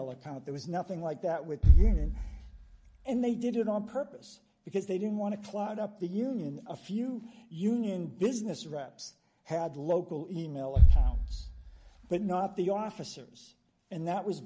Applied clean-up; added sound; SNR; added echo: none; Bass drum; -3 dB; none.